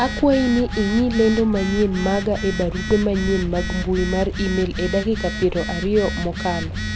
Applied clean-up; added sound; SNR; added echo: none; Telephone + Traffic noise, roadway noise; 6 dB; none.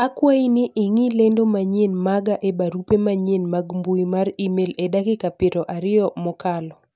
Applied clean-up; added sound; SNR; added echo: none; none; none; none.